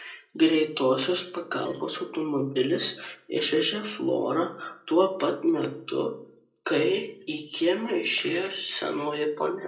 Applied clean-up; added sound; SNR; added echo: neural separator model SepFormer DNS4.